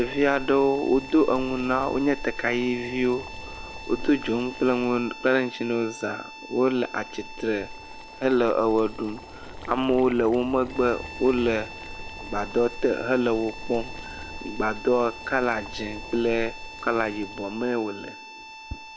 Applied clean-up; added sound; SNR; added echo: none; Harmonica + Boiling; 12 dB; none.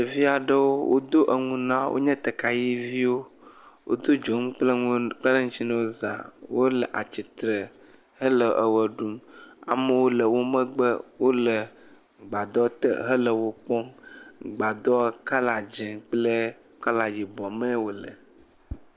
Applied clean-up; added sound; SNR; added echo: none; none; none; none.